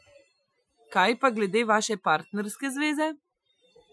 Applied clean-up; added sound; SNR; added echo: classical method Wiener filter.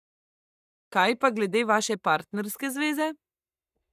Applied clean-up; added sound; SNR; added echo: neural mask model DeepFilterNet 3.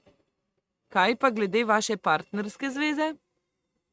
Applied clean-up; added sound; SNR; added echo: neural mask model RNNoise.